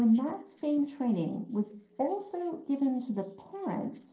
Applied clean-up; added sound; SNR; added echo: neural separator model SepFormer DNS4.